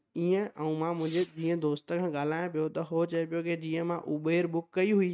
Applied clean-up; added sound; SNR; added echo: neural mask model RNNoise.